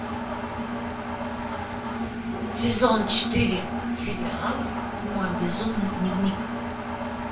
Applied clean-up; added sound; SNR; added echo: none; Engine; 3 dB; reverberation time 0.3 s.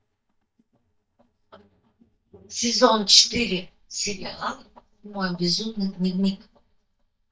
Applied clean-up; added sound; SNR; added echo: neural mask model DeepFilterNet 3.